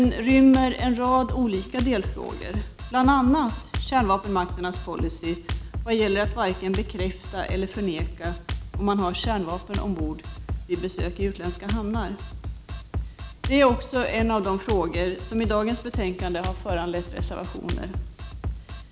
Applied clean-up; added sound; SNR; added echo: none; Drum kit; 7 dB; none.